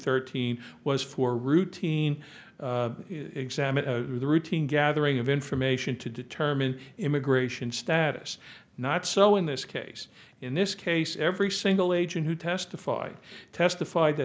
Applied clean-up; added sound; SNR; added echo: none; none; none; none.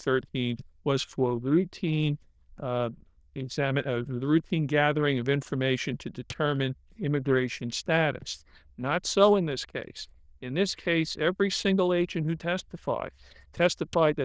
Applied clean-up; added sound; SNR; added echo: neural diffusion model UNIVERSE++.